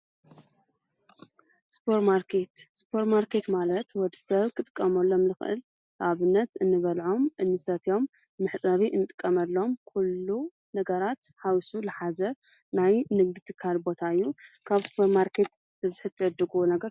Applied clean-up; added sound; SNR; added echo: none; none; none; none.